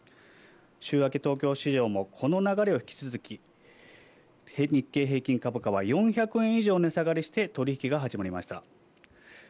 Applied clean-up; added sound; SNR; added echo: none; none; none; none.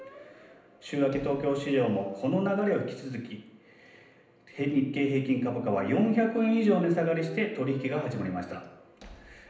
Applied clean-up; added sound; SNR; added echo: none; Squeak; 16 dB; reverberation time 0.8 s.